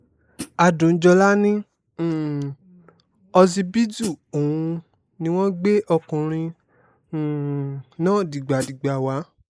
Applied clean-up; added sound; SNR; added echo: neural mask model Resemble Enhance denoiser.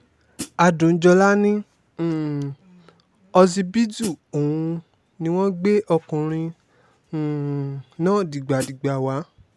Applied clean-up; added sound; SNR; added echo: none; Hi-hat; 11 dB; none.